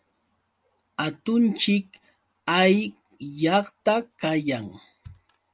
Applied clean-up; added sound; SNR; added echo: none; none; none; none.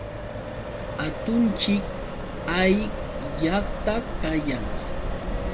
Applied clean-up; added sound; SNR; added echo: none; Accelerating, revving, vroom; 3 dB; reverberation time 0.6 s.